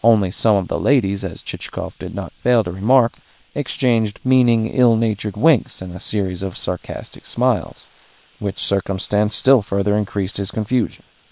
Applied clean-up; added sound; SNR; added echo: neural separator model SepFormer WHAM!.